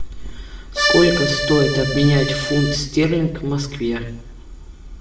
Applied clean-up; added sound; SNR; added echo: none; Accordion; 2 dB; reverberation time 0.7 s.